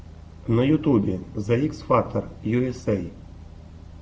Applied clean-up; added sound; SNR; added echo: none; none; none; none.